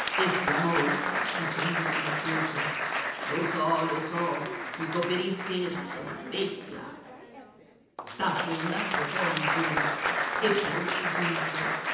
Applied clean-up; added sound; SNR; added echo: none; Applause; -1 dB; reverberation time 0.9 s.